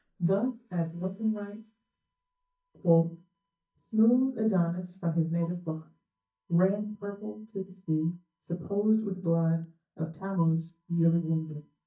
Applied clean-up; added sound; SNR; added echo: neural mask model DeepFilterNet 3.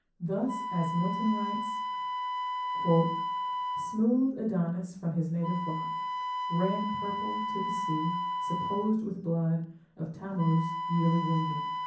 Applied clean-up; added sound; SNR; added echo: none; Wind instrument, woodwind instrument; 3 dB; reverberation time 0.6 s.